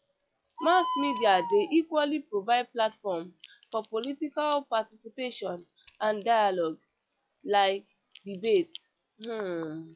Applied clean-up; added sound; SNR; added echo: classical method log-MMSE.